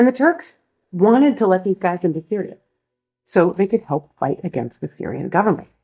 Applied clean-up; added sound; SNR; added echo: neural mask model DeepFilterNet 3.